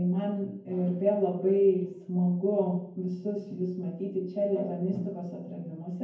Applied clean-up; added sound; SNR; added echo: none; none; none; reverberation time 0.9 s.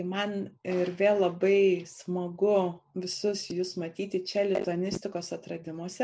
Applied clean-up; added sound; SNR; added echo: none; none; none; none.